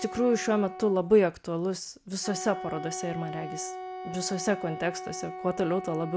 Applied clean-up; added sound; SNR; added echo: none; Wind instrument, woodwind instrument; 11 dB; none.